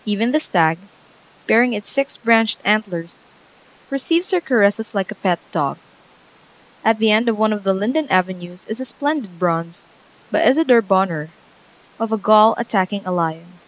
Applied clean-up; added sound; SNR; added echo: none; none; none; none.